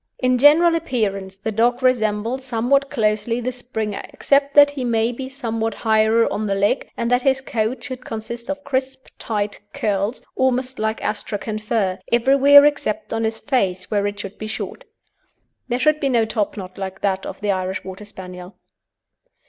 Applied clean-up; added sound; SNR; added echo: none; none; none; none.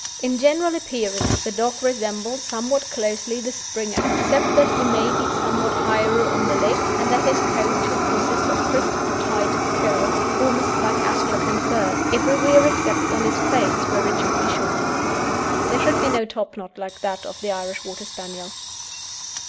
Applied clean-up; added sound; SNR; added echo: none; Fire; -2 dB; none.